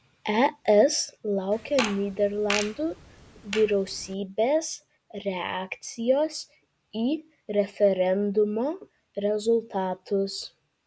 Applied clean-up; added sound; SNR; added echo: none; Fart; 9 dB; none.